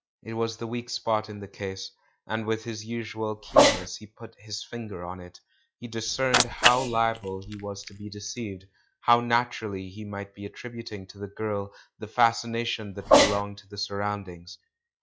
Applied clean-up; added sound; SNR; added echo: classical method log-MMSE.